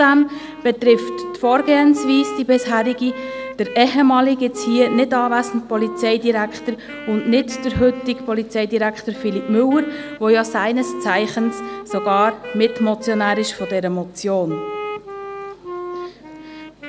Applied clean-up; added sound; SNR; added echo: none; Wind instrument, woodwind instrument; 12 dB; none.